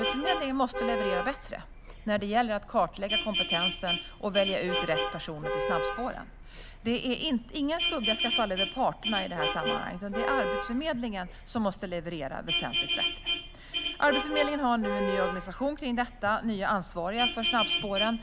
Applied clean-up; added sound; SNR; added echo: none; Vehicle horn, car horn, honking; 2 dB; none.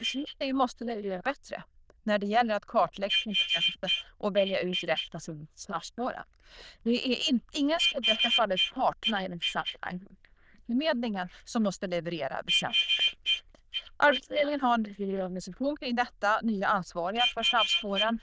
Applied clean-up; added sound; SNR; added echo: neural diffusion model UNIVERSE++.